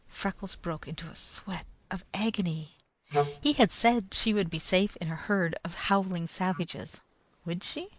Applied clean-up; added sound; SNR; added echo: neural mask model Resemble Enhance denoiser.